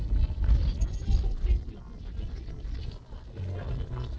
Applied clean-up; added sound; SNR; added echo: neural separator model SepFormer DNS4.